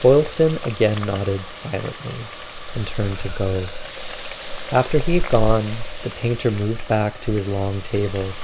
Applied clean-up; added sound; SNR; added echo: none; Water tap, faucet; 4 dB; none.